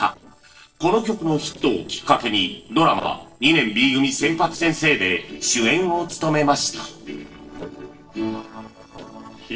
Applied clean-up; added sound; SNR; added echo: neural separator model SepFormer DNS4.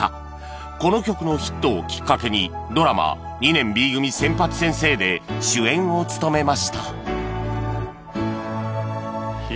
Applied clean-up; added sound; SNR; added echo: none; none; none; none.